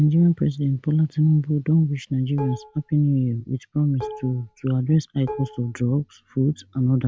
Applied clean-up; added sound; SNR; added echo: none; Dishes, pots, and pans; 16 dB; none.